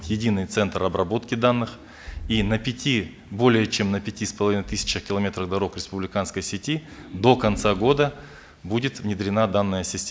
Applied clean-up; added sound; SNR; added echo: none; none; none; none.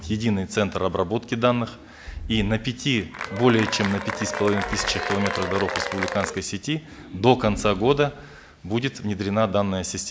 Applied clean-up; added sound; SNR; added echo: none; Applause / Cheering; 6 dB; none.